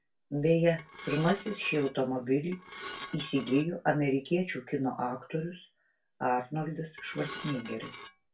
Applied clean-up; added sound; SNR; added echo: none; Dishes, pots, and pans / Glass; 14 dB; reverberation time 0.2 s.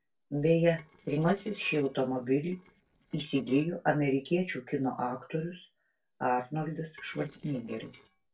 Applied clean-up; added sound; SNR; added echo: neural separator model SepFormer DNS4.